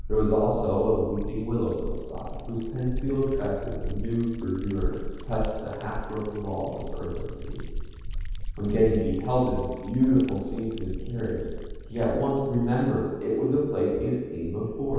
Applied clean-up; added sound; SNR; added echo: none; Liquid; 6 dB; reverberation time 1.2 s.